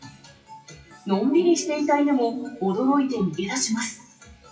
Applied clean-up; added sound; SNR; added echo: classical method WPE with log-MMSE.